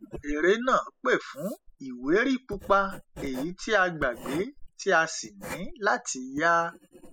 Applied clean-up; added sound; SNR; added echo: classical method spectral subtraction.